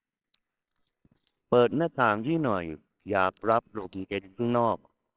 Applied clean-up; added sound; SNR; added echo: neural separator model SepFormer WHAMR!.